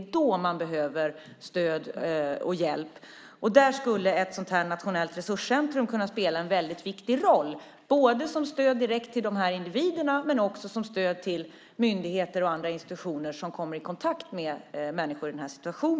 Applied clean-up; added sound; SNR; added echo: neural mask model Resemble Enhance denoiser.